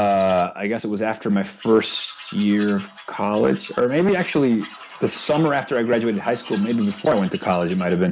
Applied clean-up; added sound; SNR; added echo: none; Tools; 20 dB; none.